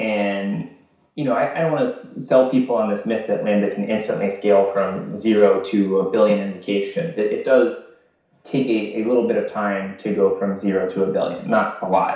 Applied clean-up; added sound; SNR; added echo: none; none; none; reverberation time 0.6 s.